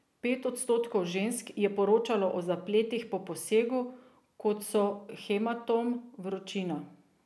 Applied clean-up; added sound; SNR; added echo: none; none; none; none.